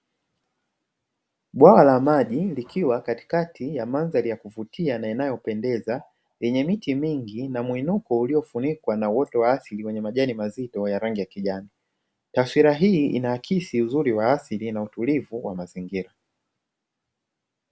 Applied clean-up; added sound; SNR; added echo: none; none; none; none.